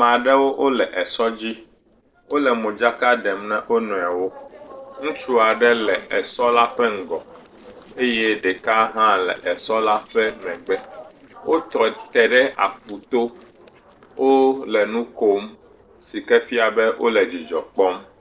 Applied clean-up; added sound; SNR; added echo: neural separator model SepFormer DNS4.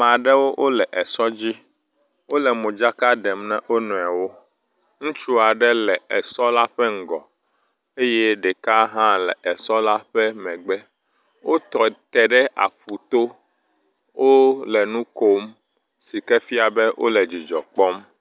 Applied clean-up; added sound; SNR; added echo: none; none; none; none.